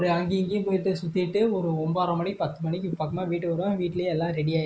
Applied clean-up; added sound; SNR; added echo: neural mask model Resemble Enhance denoiser.